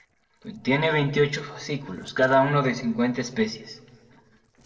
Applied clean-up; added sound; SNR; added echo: neural separator model SepFormer DNS4.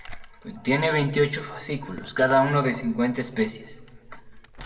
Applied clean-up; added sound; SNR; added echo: none; Liquid; 17 dB; reverberation time 1.3 s.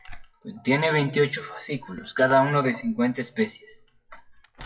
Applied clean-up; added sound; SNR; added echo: classical method WPE with log-MMSE.